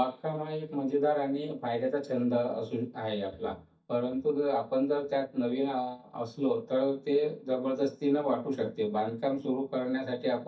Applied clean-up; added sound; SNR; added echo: neural mask model DeepFilterNet 3.